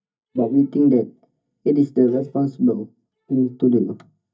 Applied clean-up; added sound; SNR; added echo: neural mask model DeepFilterNet 3.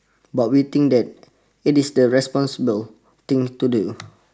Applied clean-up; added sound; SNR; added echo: none; none; none; none.